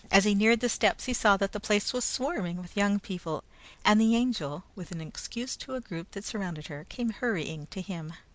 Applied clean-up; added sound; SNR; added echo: none; none; none; none.